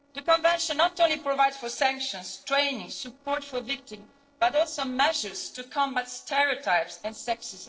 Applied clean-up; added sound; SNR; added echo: neural separator model SepFormer DNS4.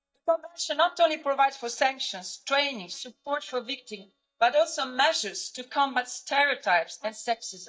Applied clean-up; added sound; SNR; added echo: neural mask model DeepFilterNet 3.